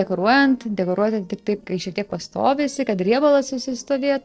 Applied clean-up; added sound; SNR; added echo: neural separator model SepFormer DNS4.